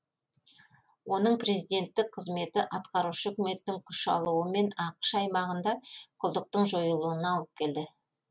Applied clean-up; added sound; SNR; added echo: none; none; none; none.